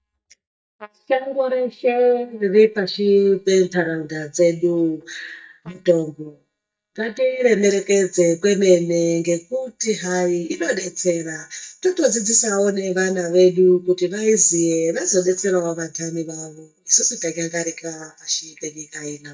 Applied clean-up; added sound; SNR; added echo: neural mask model DeepFilterNet 3.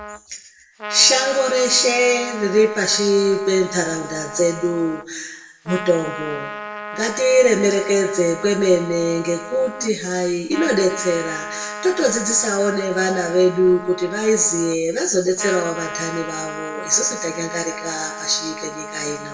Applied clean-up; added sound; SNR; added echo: none; Trumpet; 12 dB; reverberation time 0.8 s.